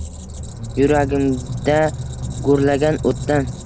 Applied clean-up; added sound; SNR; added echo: none; Squeak; 8 dB; none.